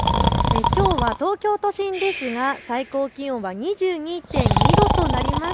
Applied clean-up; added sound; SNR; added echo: none; Breathing; -2 dB; none.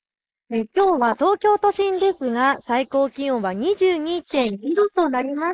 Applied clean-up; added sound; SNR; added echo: neural mask model Resemble Enhance denoiser.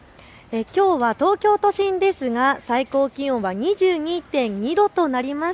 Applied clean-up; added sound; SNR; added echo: none; none; none; none.